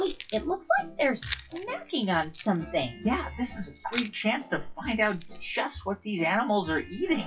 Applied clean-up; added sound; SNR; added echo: classical method WPE with log-MMSE.